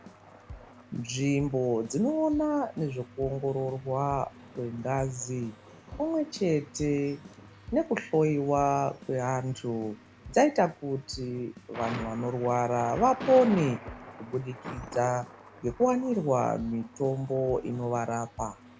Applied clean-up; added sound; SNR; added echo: none; Keyboard (musical) + Thunder; 16 dB; none.